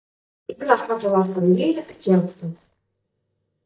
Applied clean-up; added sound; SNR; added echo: neural mask model DeepFilterNet 3.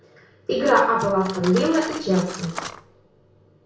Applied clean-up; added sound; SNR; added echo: none; Cutlery, silverware; 15 dB; reverberation time 0.6 s.